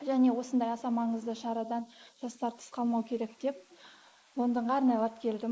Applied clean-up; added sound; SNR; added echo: neural mask model Resemble Enhance denoiser.